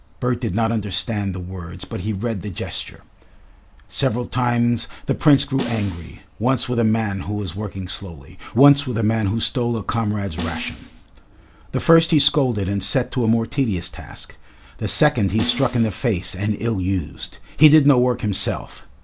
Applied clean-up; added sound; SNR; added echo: none; Snare drum; 12 dB; none.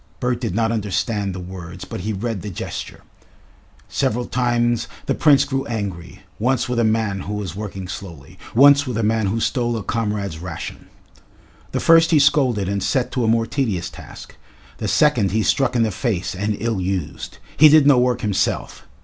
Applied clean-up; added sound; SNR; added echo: none; none; none; none.